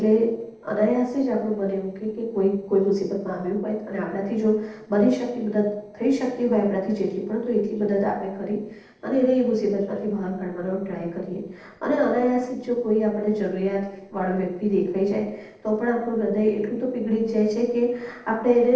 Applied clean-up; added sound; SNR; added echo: neural separator model SepFormer DNS4.